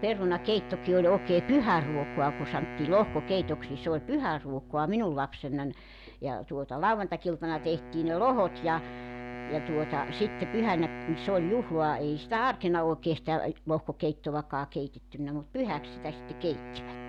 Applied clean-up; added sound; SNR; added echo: none; Wind instrument, woodwind instrument; 13 dB; none.